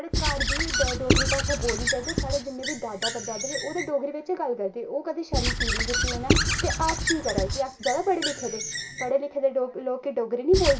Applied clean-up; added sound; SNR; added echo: none; Squeak / Writing; 0 dB; reverberation time 0.3 s.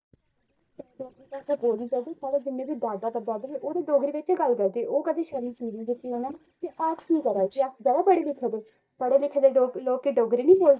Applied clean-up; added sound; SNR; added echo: neural mask model DeepFilterNet 3.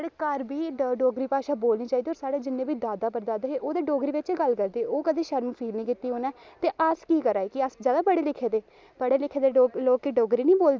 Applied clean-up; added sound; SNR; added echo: none; none; none; none.